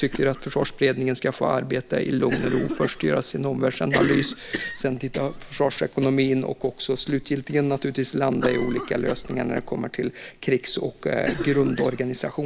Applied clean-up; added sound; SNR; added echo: none; Cough; 9 dB; none.